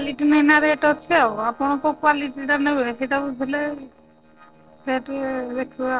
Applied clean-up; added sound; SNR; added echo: neural separator model SepFormer DNS4.